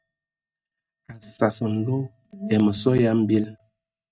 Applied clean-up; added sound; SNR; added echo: neural mask model RNNoise.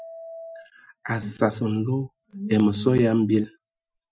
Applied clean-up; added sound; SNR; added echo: classical method Wiener filter.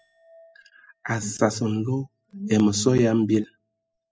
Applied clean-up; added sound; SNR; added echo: classical method spectral subtraction.